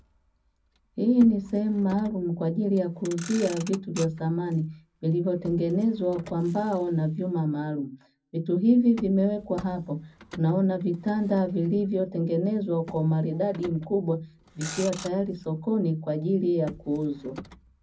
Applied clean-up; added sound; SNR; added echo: none; Motor vehicle (road); 20 dB; reverberation time 0.4 s.